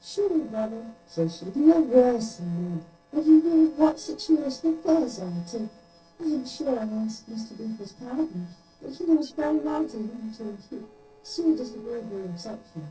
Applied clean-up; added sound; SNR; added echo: neural separator model SepFormer DNS4.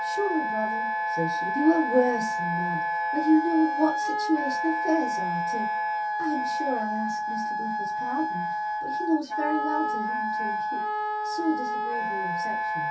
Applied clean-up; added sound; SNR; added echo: none; Wind instrument, woodwind instrument; -1 dB; reverberation time 0.3 s.